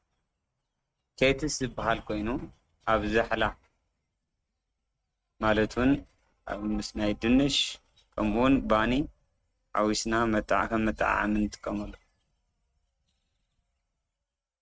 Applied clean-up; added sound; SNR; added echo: neural mask model RNNoise.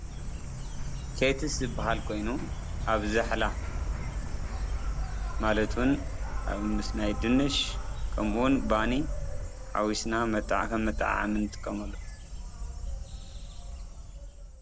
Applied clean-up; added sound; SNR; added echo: none; Insect; 2 dB; none.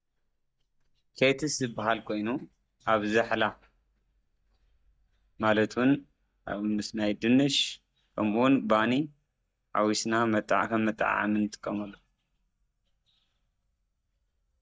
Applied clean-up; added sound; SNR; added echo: neural mask model DeepFilterNet 3.